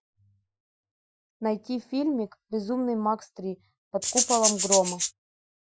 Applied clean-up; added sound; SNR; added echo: classical method Wiener filter.